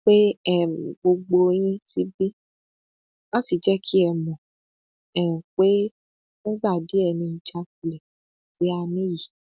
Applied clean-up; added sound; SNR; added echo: none; none; none; none.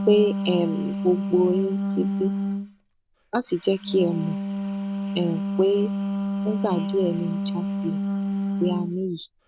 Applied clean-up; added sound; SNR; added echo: none; Wind instrument, woodwind instrument; 2 dB; none.